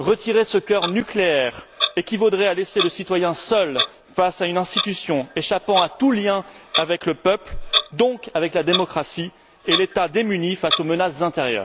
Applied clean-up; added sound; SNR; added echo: none; Clock; 8 dB; none.